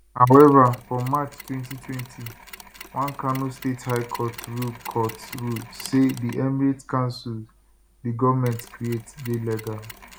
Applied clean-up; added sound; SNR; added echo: none; Mechanisms; 20 dB; none.